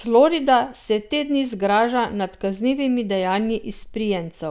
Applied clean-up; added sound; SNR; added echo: none; none; none; none.